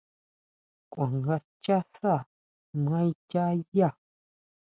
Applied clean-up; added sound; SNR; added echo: none; none; none; none.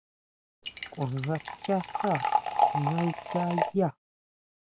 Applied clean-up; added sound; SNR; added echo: none; Liquid; -1 dB; none.